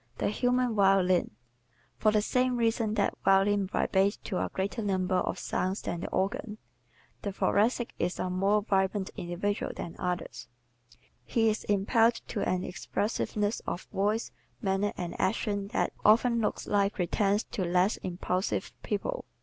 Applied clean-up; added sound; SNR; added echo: none; none; none; none.